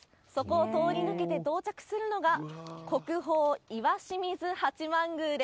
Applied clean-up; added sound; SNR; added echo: none; none; none; none.